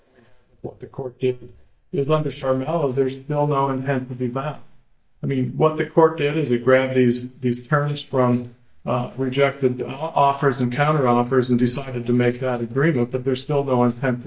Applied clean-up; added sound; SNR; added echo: neural mask model DeepFilterNet 3.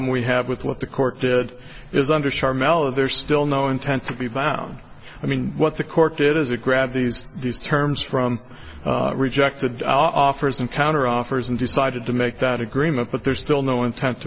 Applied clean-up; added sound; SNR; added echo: none; none; none; none.